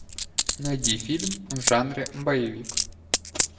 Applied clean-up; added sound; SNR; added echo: none; Coin (dropping); 1 dB; reverberation time 0.7 s.